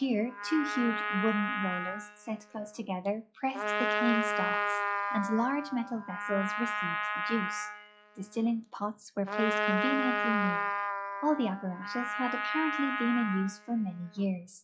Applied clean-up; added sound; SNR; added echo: classical method log-MMSE.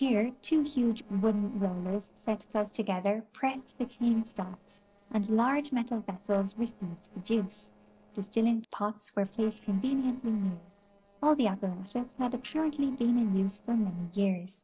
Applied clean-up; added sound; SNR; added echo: neural separator model SepFormer DNS4.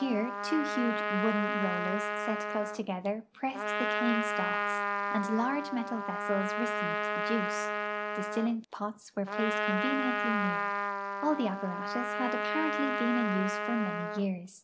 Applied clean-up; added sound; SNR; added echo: none; Trumpet; 0 dB; none.